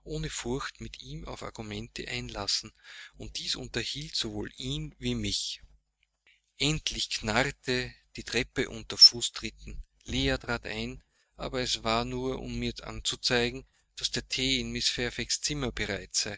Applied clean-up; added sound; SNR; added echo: neural mask model RNNoise.